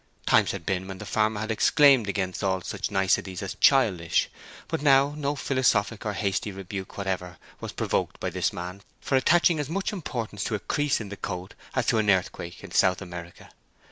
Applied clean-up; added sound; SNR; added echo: none; none; none; none.